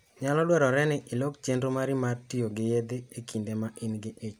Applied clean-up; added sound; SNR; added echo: none; none; none; none.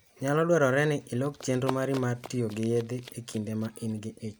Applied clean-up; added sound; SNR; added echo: none; Run; 16 dB; none.